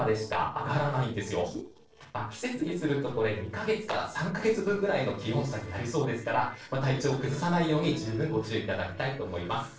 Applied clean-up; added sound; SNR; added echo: neural separator model SepFormer DNS4.